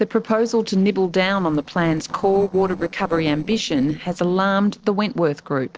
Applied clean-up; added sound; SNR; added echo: neural separator model SepFormer DNS4.